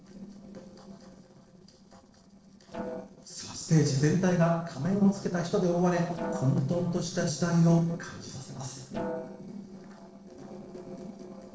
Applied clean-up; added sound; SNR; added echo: neural separator model SepFormer DNS4.